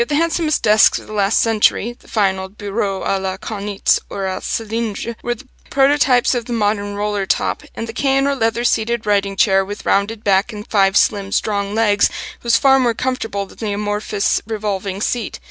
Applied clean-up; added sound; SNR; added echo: none; none; none; none.